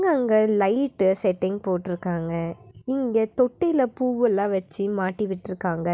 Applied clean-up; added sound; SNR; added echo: none; none; none; none.